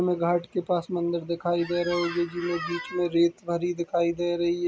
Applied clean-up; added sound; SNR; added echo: none; Squeak; 11 dB; none.